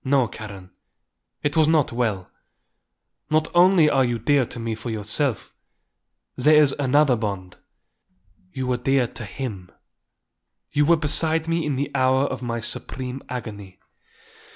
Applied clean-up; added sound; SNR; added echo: none; none; none; none.